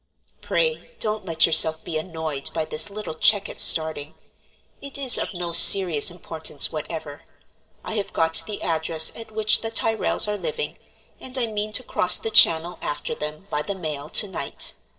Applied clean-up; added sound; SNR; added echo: neural separator model SepFormer DNS4.